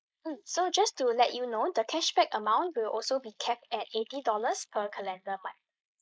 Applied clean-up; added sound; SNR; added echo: neural mask model Resemble Enhance denoiser.